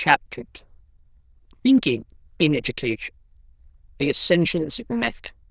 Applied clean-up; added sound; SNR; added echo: neural diffusion model UNIVERSE++.